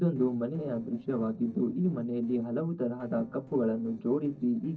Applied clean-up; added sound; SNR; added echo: neural separator model SepFormer DNS4.